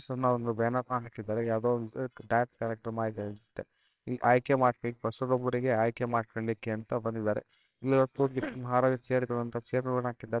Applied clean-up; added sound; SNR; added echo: neural separator model SepFormer WHAMR!.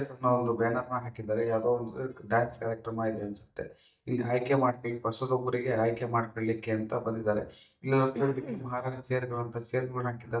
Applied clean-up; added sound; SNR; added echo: neural mask model DeepFilterNet 3.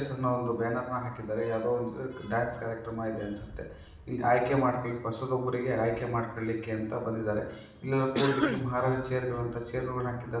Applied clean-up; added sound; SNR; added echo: none; Cough; 3 dB; reverberation time 0.7 s.